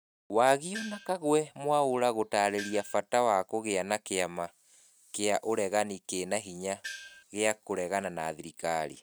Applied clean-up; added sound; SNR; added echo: neural mask model RNNoise.